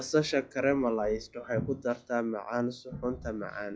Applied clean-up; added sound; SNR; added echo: classical method log-MMSE.